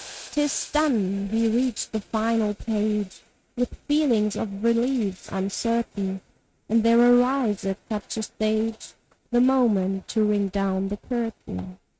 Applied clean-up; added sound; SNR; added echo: neural mask model RNNoise.